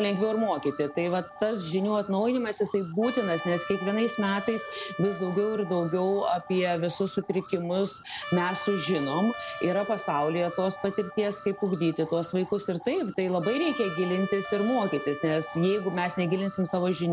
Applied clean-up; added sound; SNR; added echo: none; Trumpet + Alarm; 12 dB; none.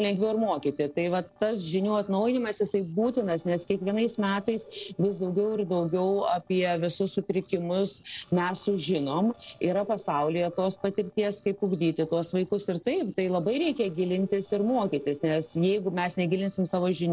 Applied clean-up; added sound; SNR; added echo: neural separator model SepFormer DNS4.